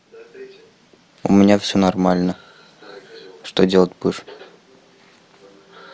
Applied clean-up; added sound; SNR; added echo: none; none; none; none.